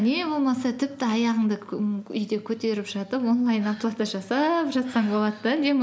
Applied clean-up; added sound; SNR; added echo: none; none; none; none.